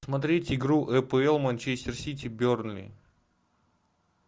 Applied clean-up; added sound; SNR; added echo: none; none; none; none.